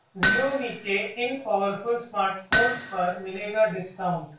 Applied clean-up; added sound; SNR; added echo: none; Hammer; 2 dB; reverberation time 0.3 s.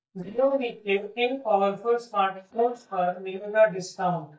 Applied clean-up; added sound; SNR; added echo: neural mask model DeepFilterNet 3.